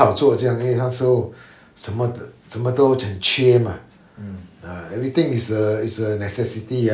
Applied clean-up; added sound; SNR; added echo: none; none; none; none.